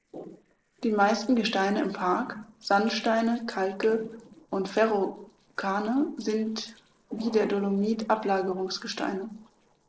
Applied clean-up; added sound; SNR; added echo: neural separator model SepFormer DNS4.